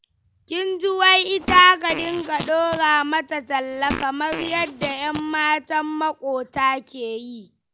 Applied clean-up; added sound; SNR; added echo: none; Fart; 11 dB; none.